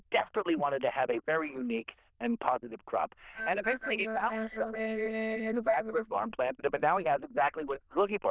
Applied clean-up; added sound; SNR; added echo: neural diffusion model UNIVERSE++.